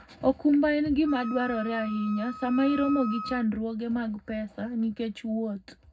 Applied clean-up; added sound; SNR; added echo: none; Wind instrument, woodwind instrument; 12 dB; reverberation time 0.3 s.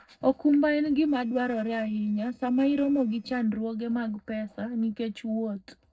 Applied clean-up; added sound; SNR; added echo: neural separator model SepFormer DNS4.